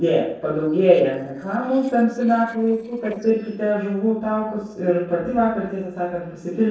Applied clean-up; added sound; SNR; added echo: neural separator model SepFormer DNS4.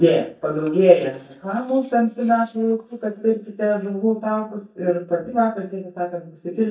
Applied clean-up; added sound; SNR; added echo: neural mask model DeepFilterNet 3.